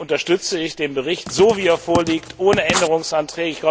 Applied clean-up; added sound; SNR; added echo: none; Writing; 7 dB; none.